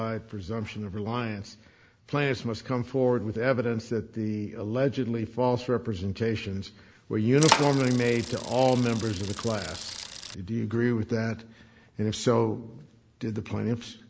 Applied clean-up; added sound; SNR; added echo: none; Bicycle; 5 dB; none.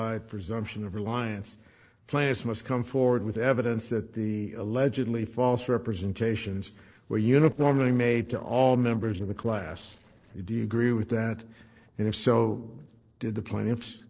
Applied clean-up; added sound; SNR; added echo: neural separator model SepFormer DNS4.